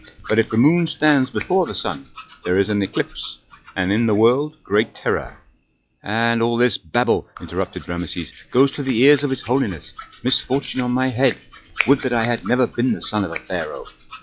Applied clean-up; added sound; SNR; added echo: classical method log-MMSE.